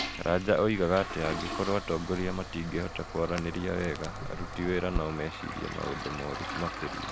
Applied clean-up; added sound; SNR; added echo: none; Toilet flush + Crackle; 6 dB; none.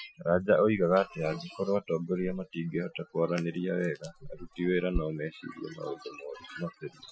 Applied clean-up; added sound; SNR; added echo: classical method Wiener filter.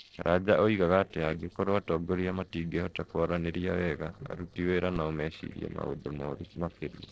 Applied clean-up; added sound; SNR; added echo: neural separator model SepFormer DNS4.